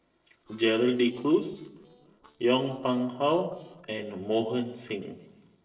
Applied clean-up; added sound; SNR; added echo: neural separator model SepFormer DNS4.